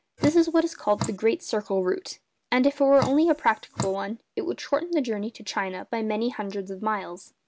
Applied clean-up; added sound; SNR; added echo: none; Drip; 9 dB; none.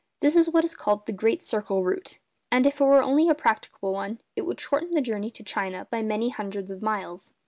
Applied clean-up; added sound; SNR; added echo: none; none; none; none.